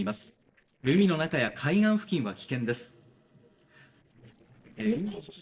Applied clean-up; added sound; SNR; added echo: neural separator model SepFormer DNS4.